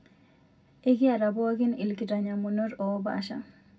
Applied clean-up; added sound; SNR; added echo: none; none; none; reverberation time 0.3 s.